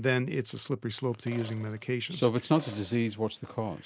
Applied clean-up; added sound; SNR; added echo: none; Sink (filling or washing); 20 dB; none.